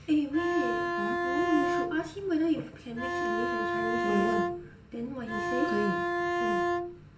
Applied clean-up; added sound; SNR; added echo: none; Bowed string instrument; -2 dB; reverberation time 1.4 s.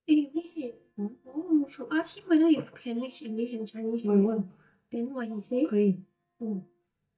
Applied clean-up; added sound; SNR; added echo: neural mask model DeepFilterNet 3.